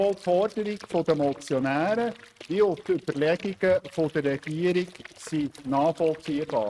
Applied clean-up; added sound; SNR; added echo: neural mask model RNNoise.